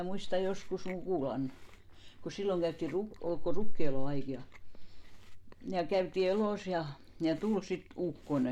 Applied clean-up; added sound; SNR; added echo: none; Chewing, mastication; -2 dB; none.